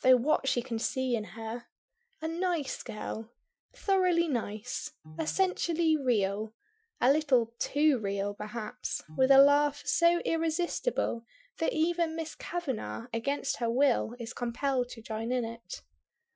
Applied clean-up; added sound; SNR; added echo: classical method Wiener filter.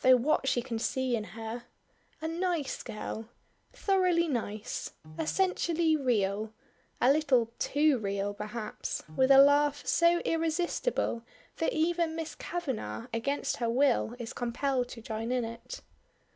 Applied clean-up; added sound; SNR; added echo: none; Piano; 20 dB; none.